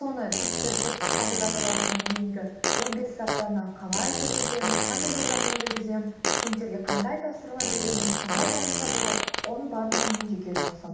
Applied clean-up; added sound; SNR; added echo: none; Fart; -4 dB; reverberation time 0.8 s.